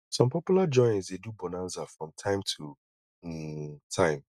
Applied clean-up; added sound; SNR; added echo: none; none; none; none.